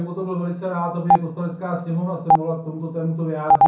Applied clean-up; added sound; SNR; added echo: none; Stream; -3 dB; reverberation time 0.6 s.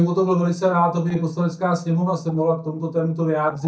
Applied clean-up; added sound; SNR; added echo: neural mask model DeepFilterNet 3.